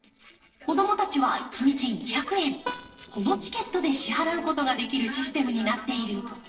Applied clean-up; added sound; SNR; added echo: neural separator model SepFormer DNS4.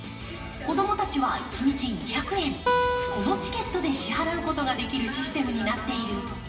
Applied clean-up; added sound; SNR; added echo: none; Acoustic guitar; 2 dB; reverberation time 1.1 s.